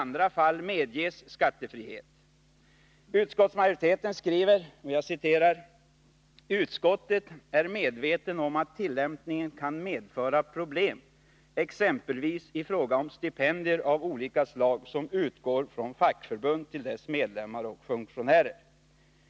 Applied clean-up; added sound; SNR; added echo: none; none; none; none.